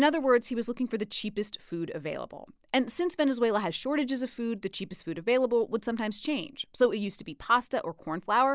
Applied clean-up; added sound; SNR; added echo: none; none; none; none.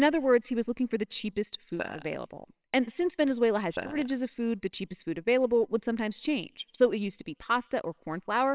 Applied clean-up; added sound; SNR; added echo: neural separator model SepFormer WHAMR!.